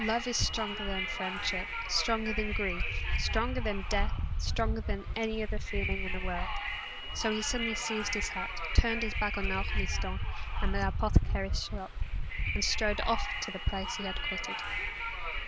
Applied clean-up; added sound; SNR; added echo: none; Wind; -1 dB; none.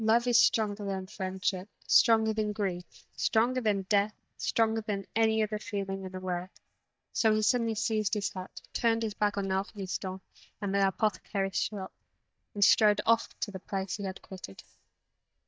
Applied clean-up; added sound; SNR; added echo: neural mask model DeepFilterNet 3.